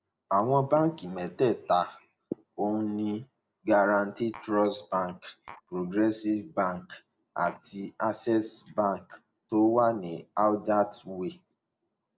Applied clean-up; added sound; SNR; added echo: none; Tap; 20 dB; none.